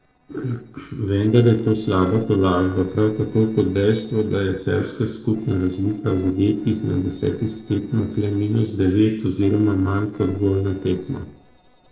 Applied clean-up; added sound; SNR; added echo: neural separator model SepFormer DNS4.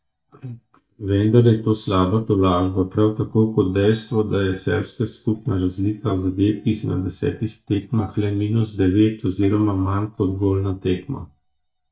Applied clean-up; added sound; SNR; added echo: neural mask model DeepFilterNet 3.